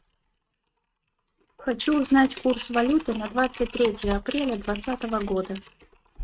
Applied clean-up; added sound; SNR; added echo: neural mask model RNNoise.